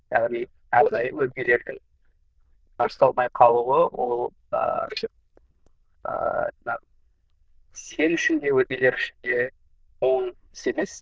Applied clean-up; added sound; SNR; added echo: neural diffusion model UNIVERSE++.